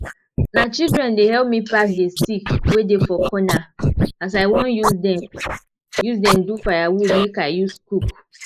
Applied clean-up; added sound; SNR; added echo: neural mask model Resemble Enhance denoiser.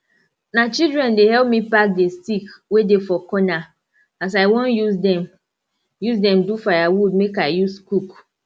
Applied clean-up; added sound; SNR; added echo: none; none; none; none.